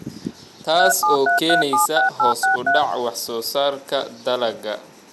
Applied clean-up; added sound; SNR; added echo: none; Telephone; -4 dB; none.